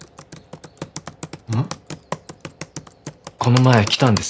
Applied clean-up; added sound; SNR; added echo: none; Computer keyboard; 12 dB; none.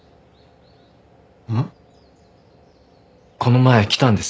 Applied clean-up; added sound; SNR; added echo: none; none; none; none.